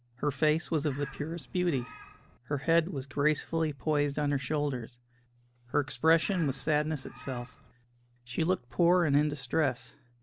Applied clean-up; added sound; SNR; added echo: none; Bird; 19 dB; none.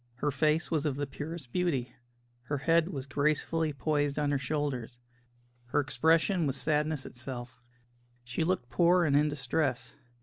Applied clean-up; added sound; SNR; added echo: none; none; none; none.